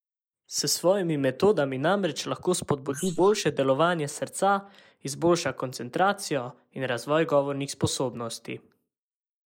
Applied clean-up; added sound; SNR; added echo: neural mask model Resemble Enhance denoiser.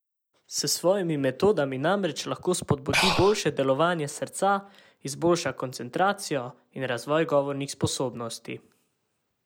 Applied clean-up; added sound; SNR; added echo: none; Breathing; -2 dB; none.